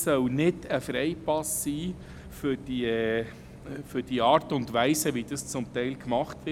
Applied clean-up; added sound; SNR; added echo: none; Bus; 17 dB; none.